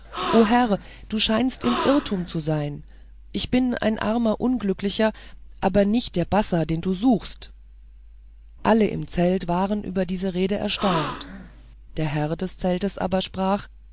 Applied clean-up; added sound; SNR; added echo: none; Gasp; 7 dB; none.